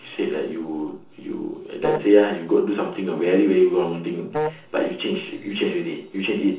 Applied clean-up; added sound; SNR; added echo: neural separator model SepFormer DNS4.